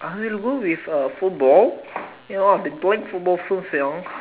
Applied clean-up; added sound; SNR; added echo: none; none; none; none.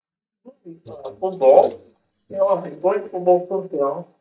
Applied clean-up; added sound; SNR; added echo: neural mask model DeepFilterNet 3.